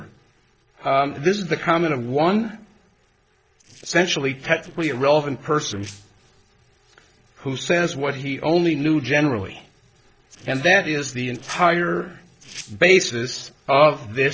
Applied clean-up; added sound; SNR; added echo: neural separator model SepFormer DNS4.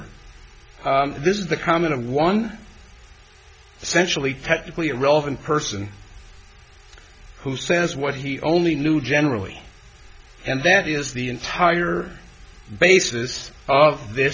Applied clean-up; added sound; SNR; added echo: none; none; none; none.